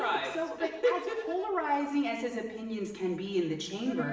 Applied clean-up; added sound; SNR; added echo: none; Livestock, farm animals, working animals; 20 dB; reverberation time 0.9 s.